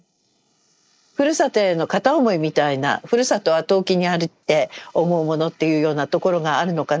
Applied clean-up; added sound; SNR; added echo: neural mask model Resemble Enhance denoiser.